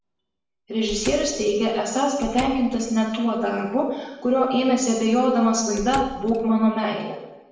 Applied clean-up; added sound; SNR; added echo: none; Squeak / Slam / Wood; 16 dB; reverberation time 0.8 s.